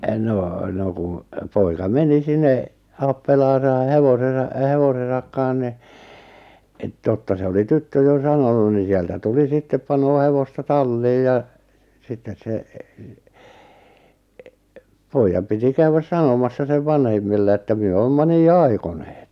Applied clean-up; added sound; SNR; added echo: none; none; none; none.